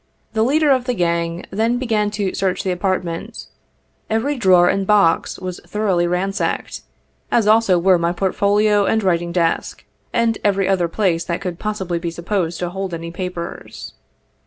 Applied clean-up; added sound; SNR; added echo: none; none; none; none.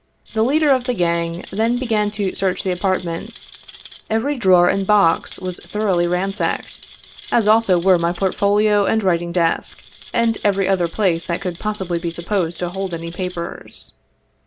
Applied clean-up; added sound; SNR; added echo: none; Rattle; 17 dB; none.